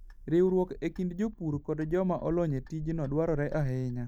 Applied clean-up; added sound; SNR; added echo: neural mask model DeepFilterNet 3.